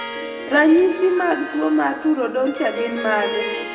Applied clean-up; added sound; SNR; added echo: none; Harp; 9 dB; reverberation time 1.3 s.